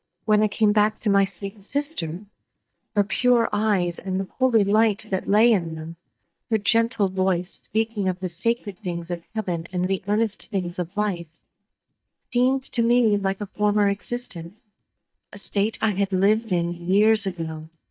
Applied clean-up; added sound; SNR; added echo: neural mask model DeepFilterNet 3.